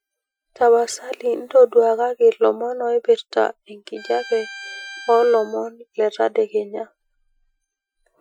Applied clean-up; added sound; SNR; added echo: classical method Wiener filter.